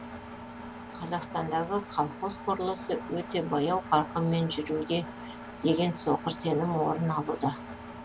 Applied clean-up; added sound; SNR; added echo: none; Engine; 12 dB; none.